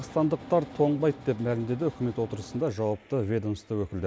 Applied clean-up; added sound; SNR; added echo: none; none; none; none.